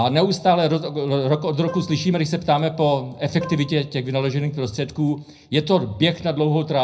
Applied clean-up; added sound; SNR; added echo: none; Plucked string instrument; 18 dB; reverberation time 0.4 s.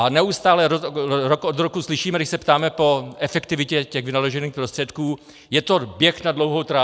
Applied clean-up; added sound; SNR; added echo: none; none; none; none.